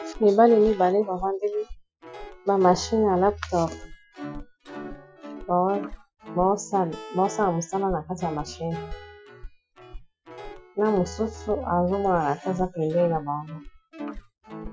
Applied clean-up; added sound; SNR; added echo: classical method Wiener filter.